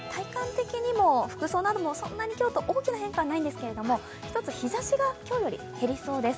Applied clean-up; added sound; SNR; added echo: none; none; none; none.